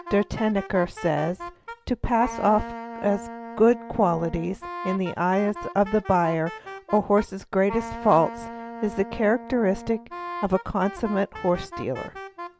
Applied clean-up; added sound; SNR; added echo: none; Wind instrument, woodwind instrument; 12 dB; none.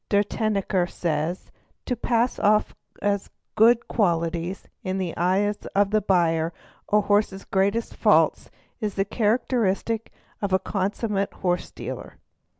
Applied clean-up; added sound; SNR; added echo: none; none; none; none.